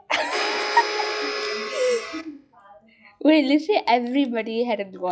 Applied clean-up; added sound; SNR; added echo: classical method log-MMSE.